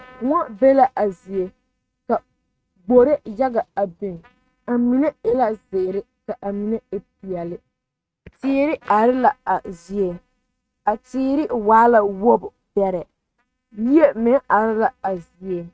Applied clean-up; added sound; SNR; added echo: neural mask model RNNoise.